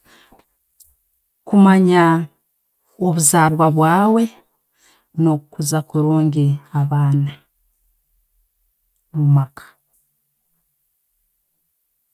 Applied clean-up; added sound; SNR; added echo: none; none; none; none.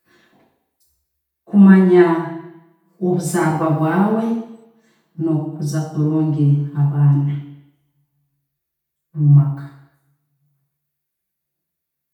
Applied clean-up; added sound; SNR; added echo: none; none; none; reverberation time 0.8 s.